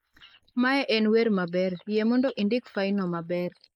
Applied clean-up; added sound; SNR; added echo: neural mask model Resemble Enhance denoiser.